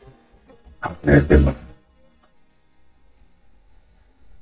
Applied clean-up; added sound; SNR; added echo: neural mask model DeepFilterNet 3.